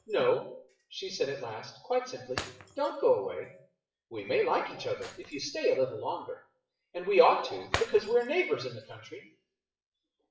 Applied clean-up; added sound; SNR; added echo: classical method WPE with log-MMSE.